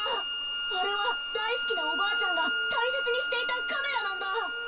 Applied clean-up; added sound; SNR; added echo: none; Bowed string instrument; -2 dB; reverberation time 0.1 s.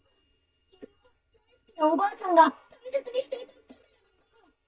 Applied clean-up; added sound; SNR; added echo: neural mask model DeepFilterNet 3.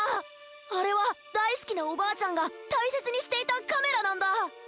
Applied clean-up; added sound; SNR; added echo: none; none; none; none.